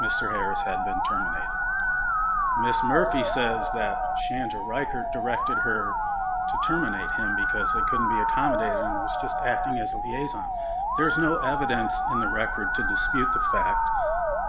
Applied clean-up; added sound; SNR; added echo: none; Musical instrument; -4 dB; none.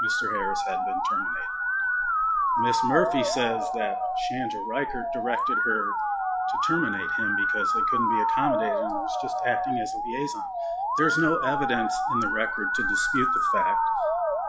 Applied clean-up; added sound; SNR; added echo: classical method log-MMSE.